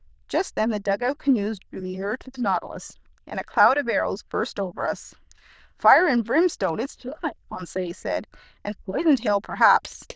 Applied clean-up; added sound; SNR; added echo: neural diffusion model UNIVERSE++.